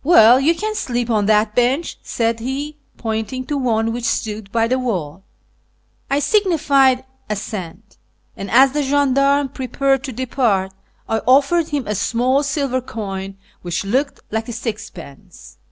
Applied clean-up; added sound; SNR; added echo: none; none; none; none.